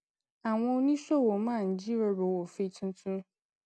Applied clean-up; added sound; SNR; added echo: none; none; none; none.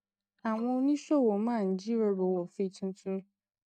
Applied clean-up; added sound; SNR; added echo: neural mask model DeepFilterNet 3.